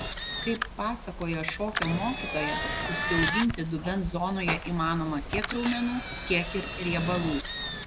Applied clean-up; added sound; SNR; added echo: none; Engine; -5 dB; none.